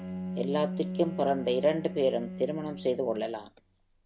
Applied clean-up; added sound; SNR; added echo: none; Bowed string instrument; 8 dB; none.